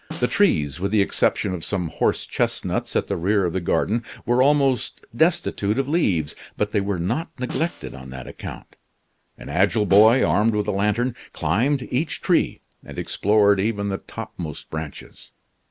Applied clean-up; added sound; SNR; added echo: none; Snare drum; 19 dB; none.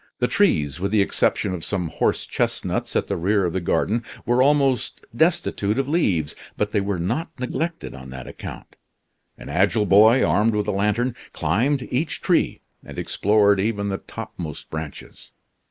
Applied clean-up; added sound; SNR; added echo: neural mask model Resemble Enhance denoiser.